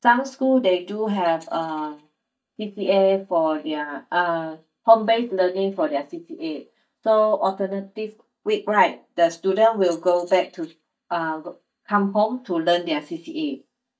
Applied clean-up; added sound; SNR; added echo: neural mask model DeepFilterNet 3.